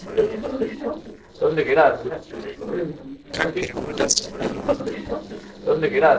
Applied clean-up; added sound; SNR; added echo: neural separator model SepFormer DNS4.